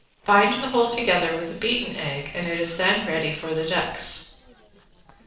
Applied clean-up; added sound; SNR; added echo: neural separator model SepFormer DNS4.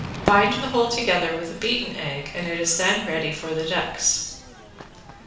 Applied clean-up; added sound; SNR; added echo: none; Crowd / Fireworks; 11 dB; reverberation time 0.7 s.